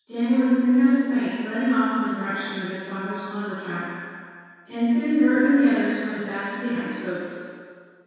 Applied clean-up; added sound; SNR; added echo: none; none; none; reverberation time 2.0 s.